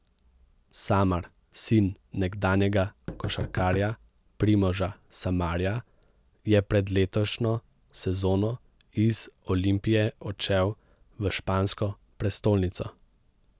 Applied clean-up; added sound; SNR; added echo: none; Knock; 10 dB; none.